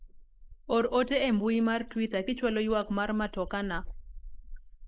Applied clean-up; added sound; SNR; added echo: neural mask model Resemble Enhance denoiser.